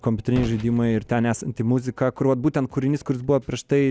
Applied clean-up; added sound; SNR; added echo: none; Gunshot, gunfire; 18 dB; none.